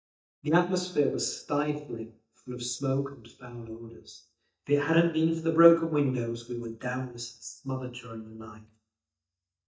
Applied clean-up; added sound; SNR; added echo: neural mask model DeepFilterNet 3.